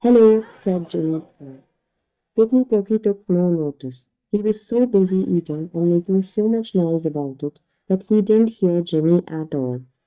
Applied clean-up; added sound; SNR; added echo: neural mask model DeepFilterNet 3.